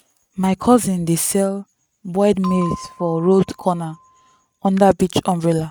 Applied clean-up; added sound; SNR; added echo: neural mask model RNNoise.